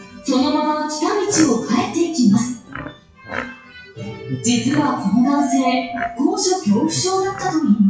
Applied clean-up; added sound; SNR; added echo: classical method WPE with log-MMSE.